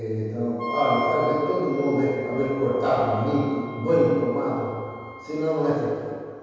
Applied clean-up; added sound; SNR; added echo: none; Wind instrument, woodwind instrument; 12 dB; reverberation time 1.9 s.